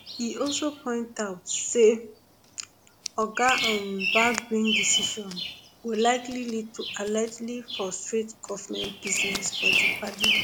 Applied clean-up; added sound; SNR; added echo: none; Bird vocalization, bird call, bird song; 2 dB; none.